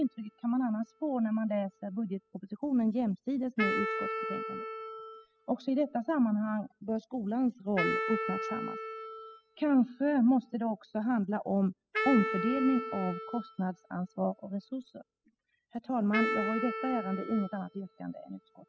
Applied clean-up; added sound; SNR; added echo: classical method spectral subtraction.